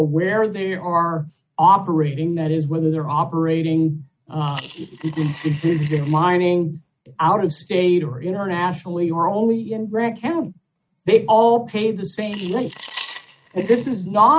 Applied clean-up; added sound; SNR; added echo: neural mask model RNNoise.